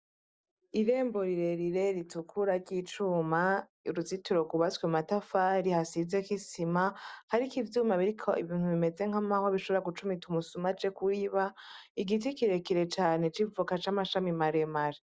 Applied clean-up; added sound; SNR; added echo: none; none; none; none.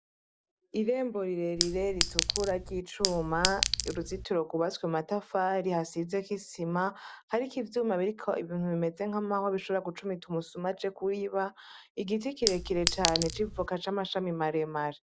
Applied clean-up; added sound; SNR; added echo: none; Chink, clink; 0 dB; none.